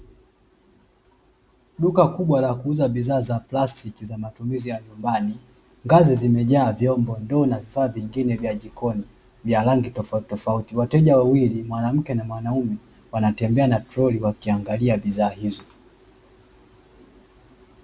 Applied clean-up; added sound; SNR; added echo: none; none; none; none.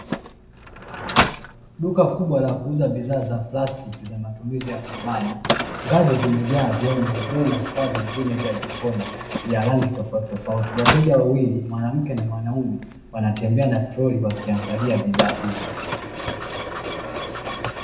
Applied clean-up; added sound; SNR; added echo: none; Mechanisms; 6 dB; reverberation time 0.8 s.